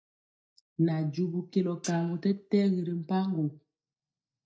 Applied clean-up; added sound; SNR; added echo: neural mask model DeepFilterNet 3.